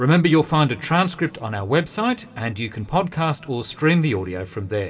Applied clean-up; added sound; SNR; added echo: none; none; none; reverberation time 2.1 s.